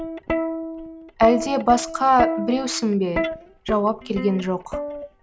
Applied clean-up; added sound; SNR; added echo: none; Plucked string instrument; 7 dB; none.